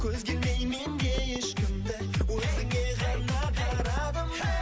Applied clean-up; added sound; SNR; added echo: none; Knock / Wood; 14 dB; none.